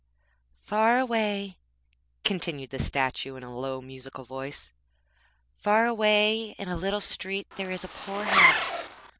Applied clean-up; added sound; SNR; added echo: none; Zipper (clothing); -4 dB; none.